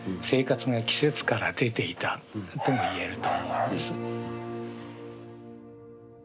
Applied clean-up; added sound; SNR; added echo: none; none; none; none.